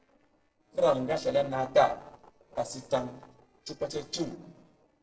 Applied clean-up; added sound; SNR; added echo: neural separator model SepFormer DNS4.